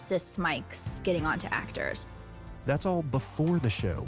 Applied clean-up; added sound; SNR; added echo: none; Musical instrument; 18 dB; none.